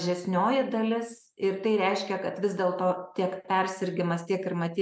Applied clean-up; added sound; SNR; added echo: none; none; none; none.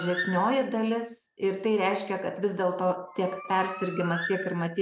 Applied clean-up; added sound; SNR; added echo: none; Bird; 12 dB; none.